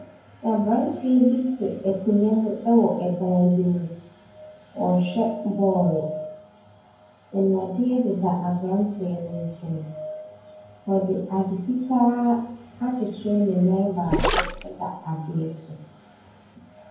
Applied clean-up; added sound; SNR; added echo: none; Gurgling; 1 dB; reverberation time 0.9 s.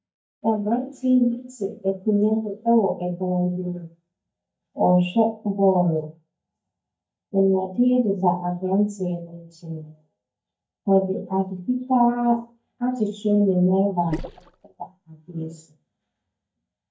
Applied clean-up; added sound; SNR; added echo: neural mask model DeepFilterNet 3.